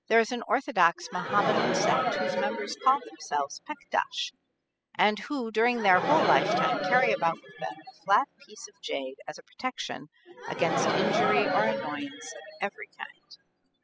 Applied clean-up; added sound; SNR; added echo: classical method spectral subtraction.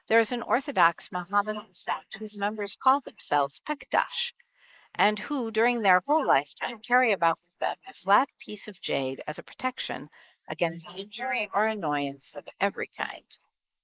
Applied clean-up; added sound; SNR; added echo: neural mask model Resemble Enhance denoiser.